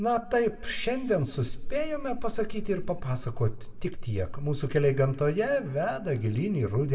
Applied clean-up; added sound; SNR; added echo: none; none; none; reverberation time 1.2 s.